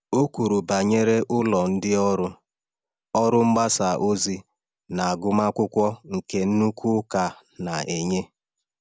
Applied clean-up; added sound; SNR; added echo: none; none; none; none.